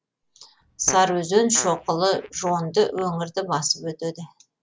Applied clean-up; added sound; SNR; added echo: none; Fart; 18 dB; none.